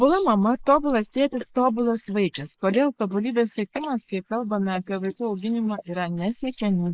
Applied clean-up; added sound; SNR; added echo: neural mask model Resemble Enhance denoiser.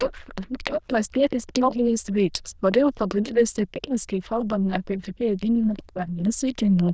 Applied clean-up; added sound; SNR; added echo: neural diffusion model UNIVERSE++.